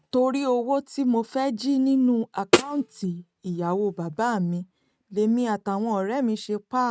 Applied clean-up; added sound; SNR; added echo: neural mask model RNNoise.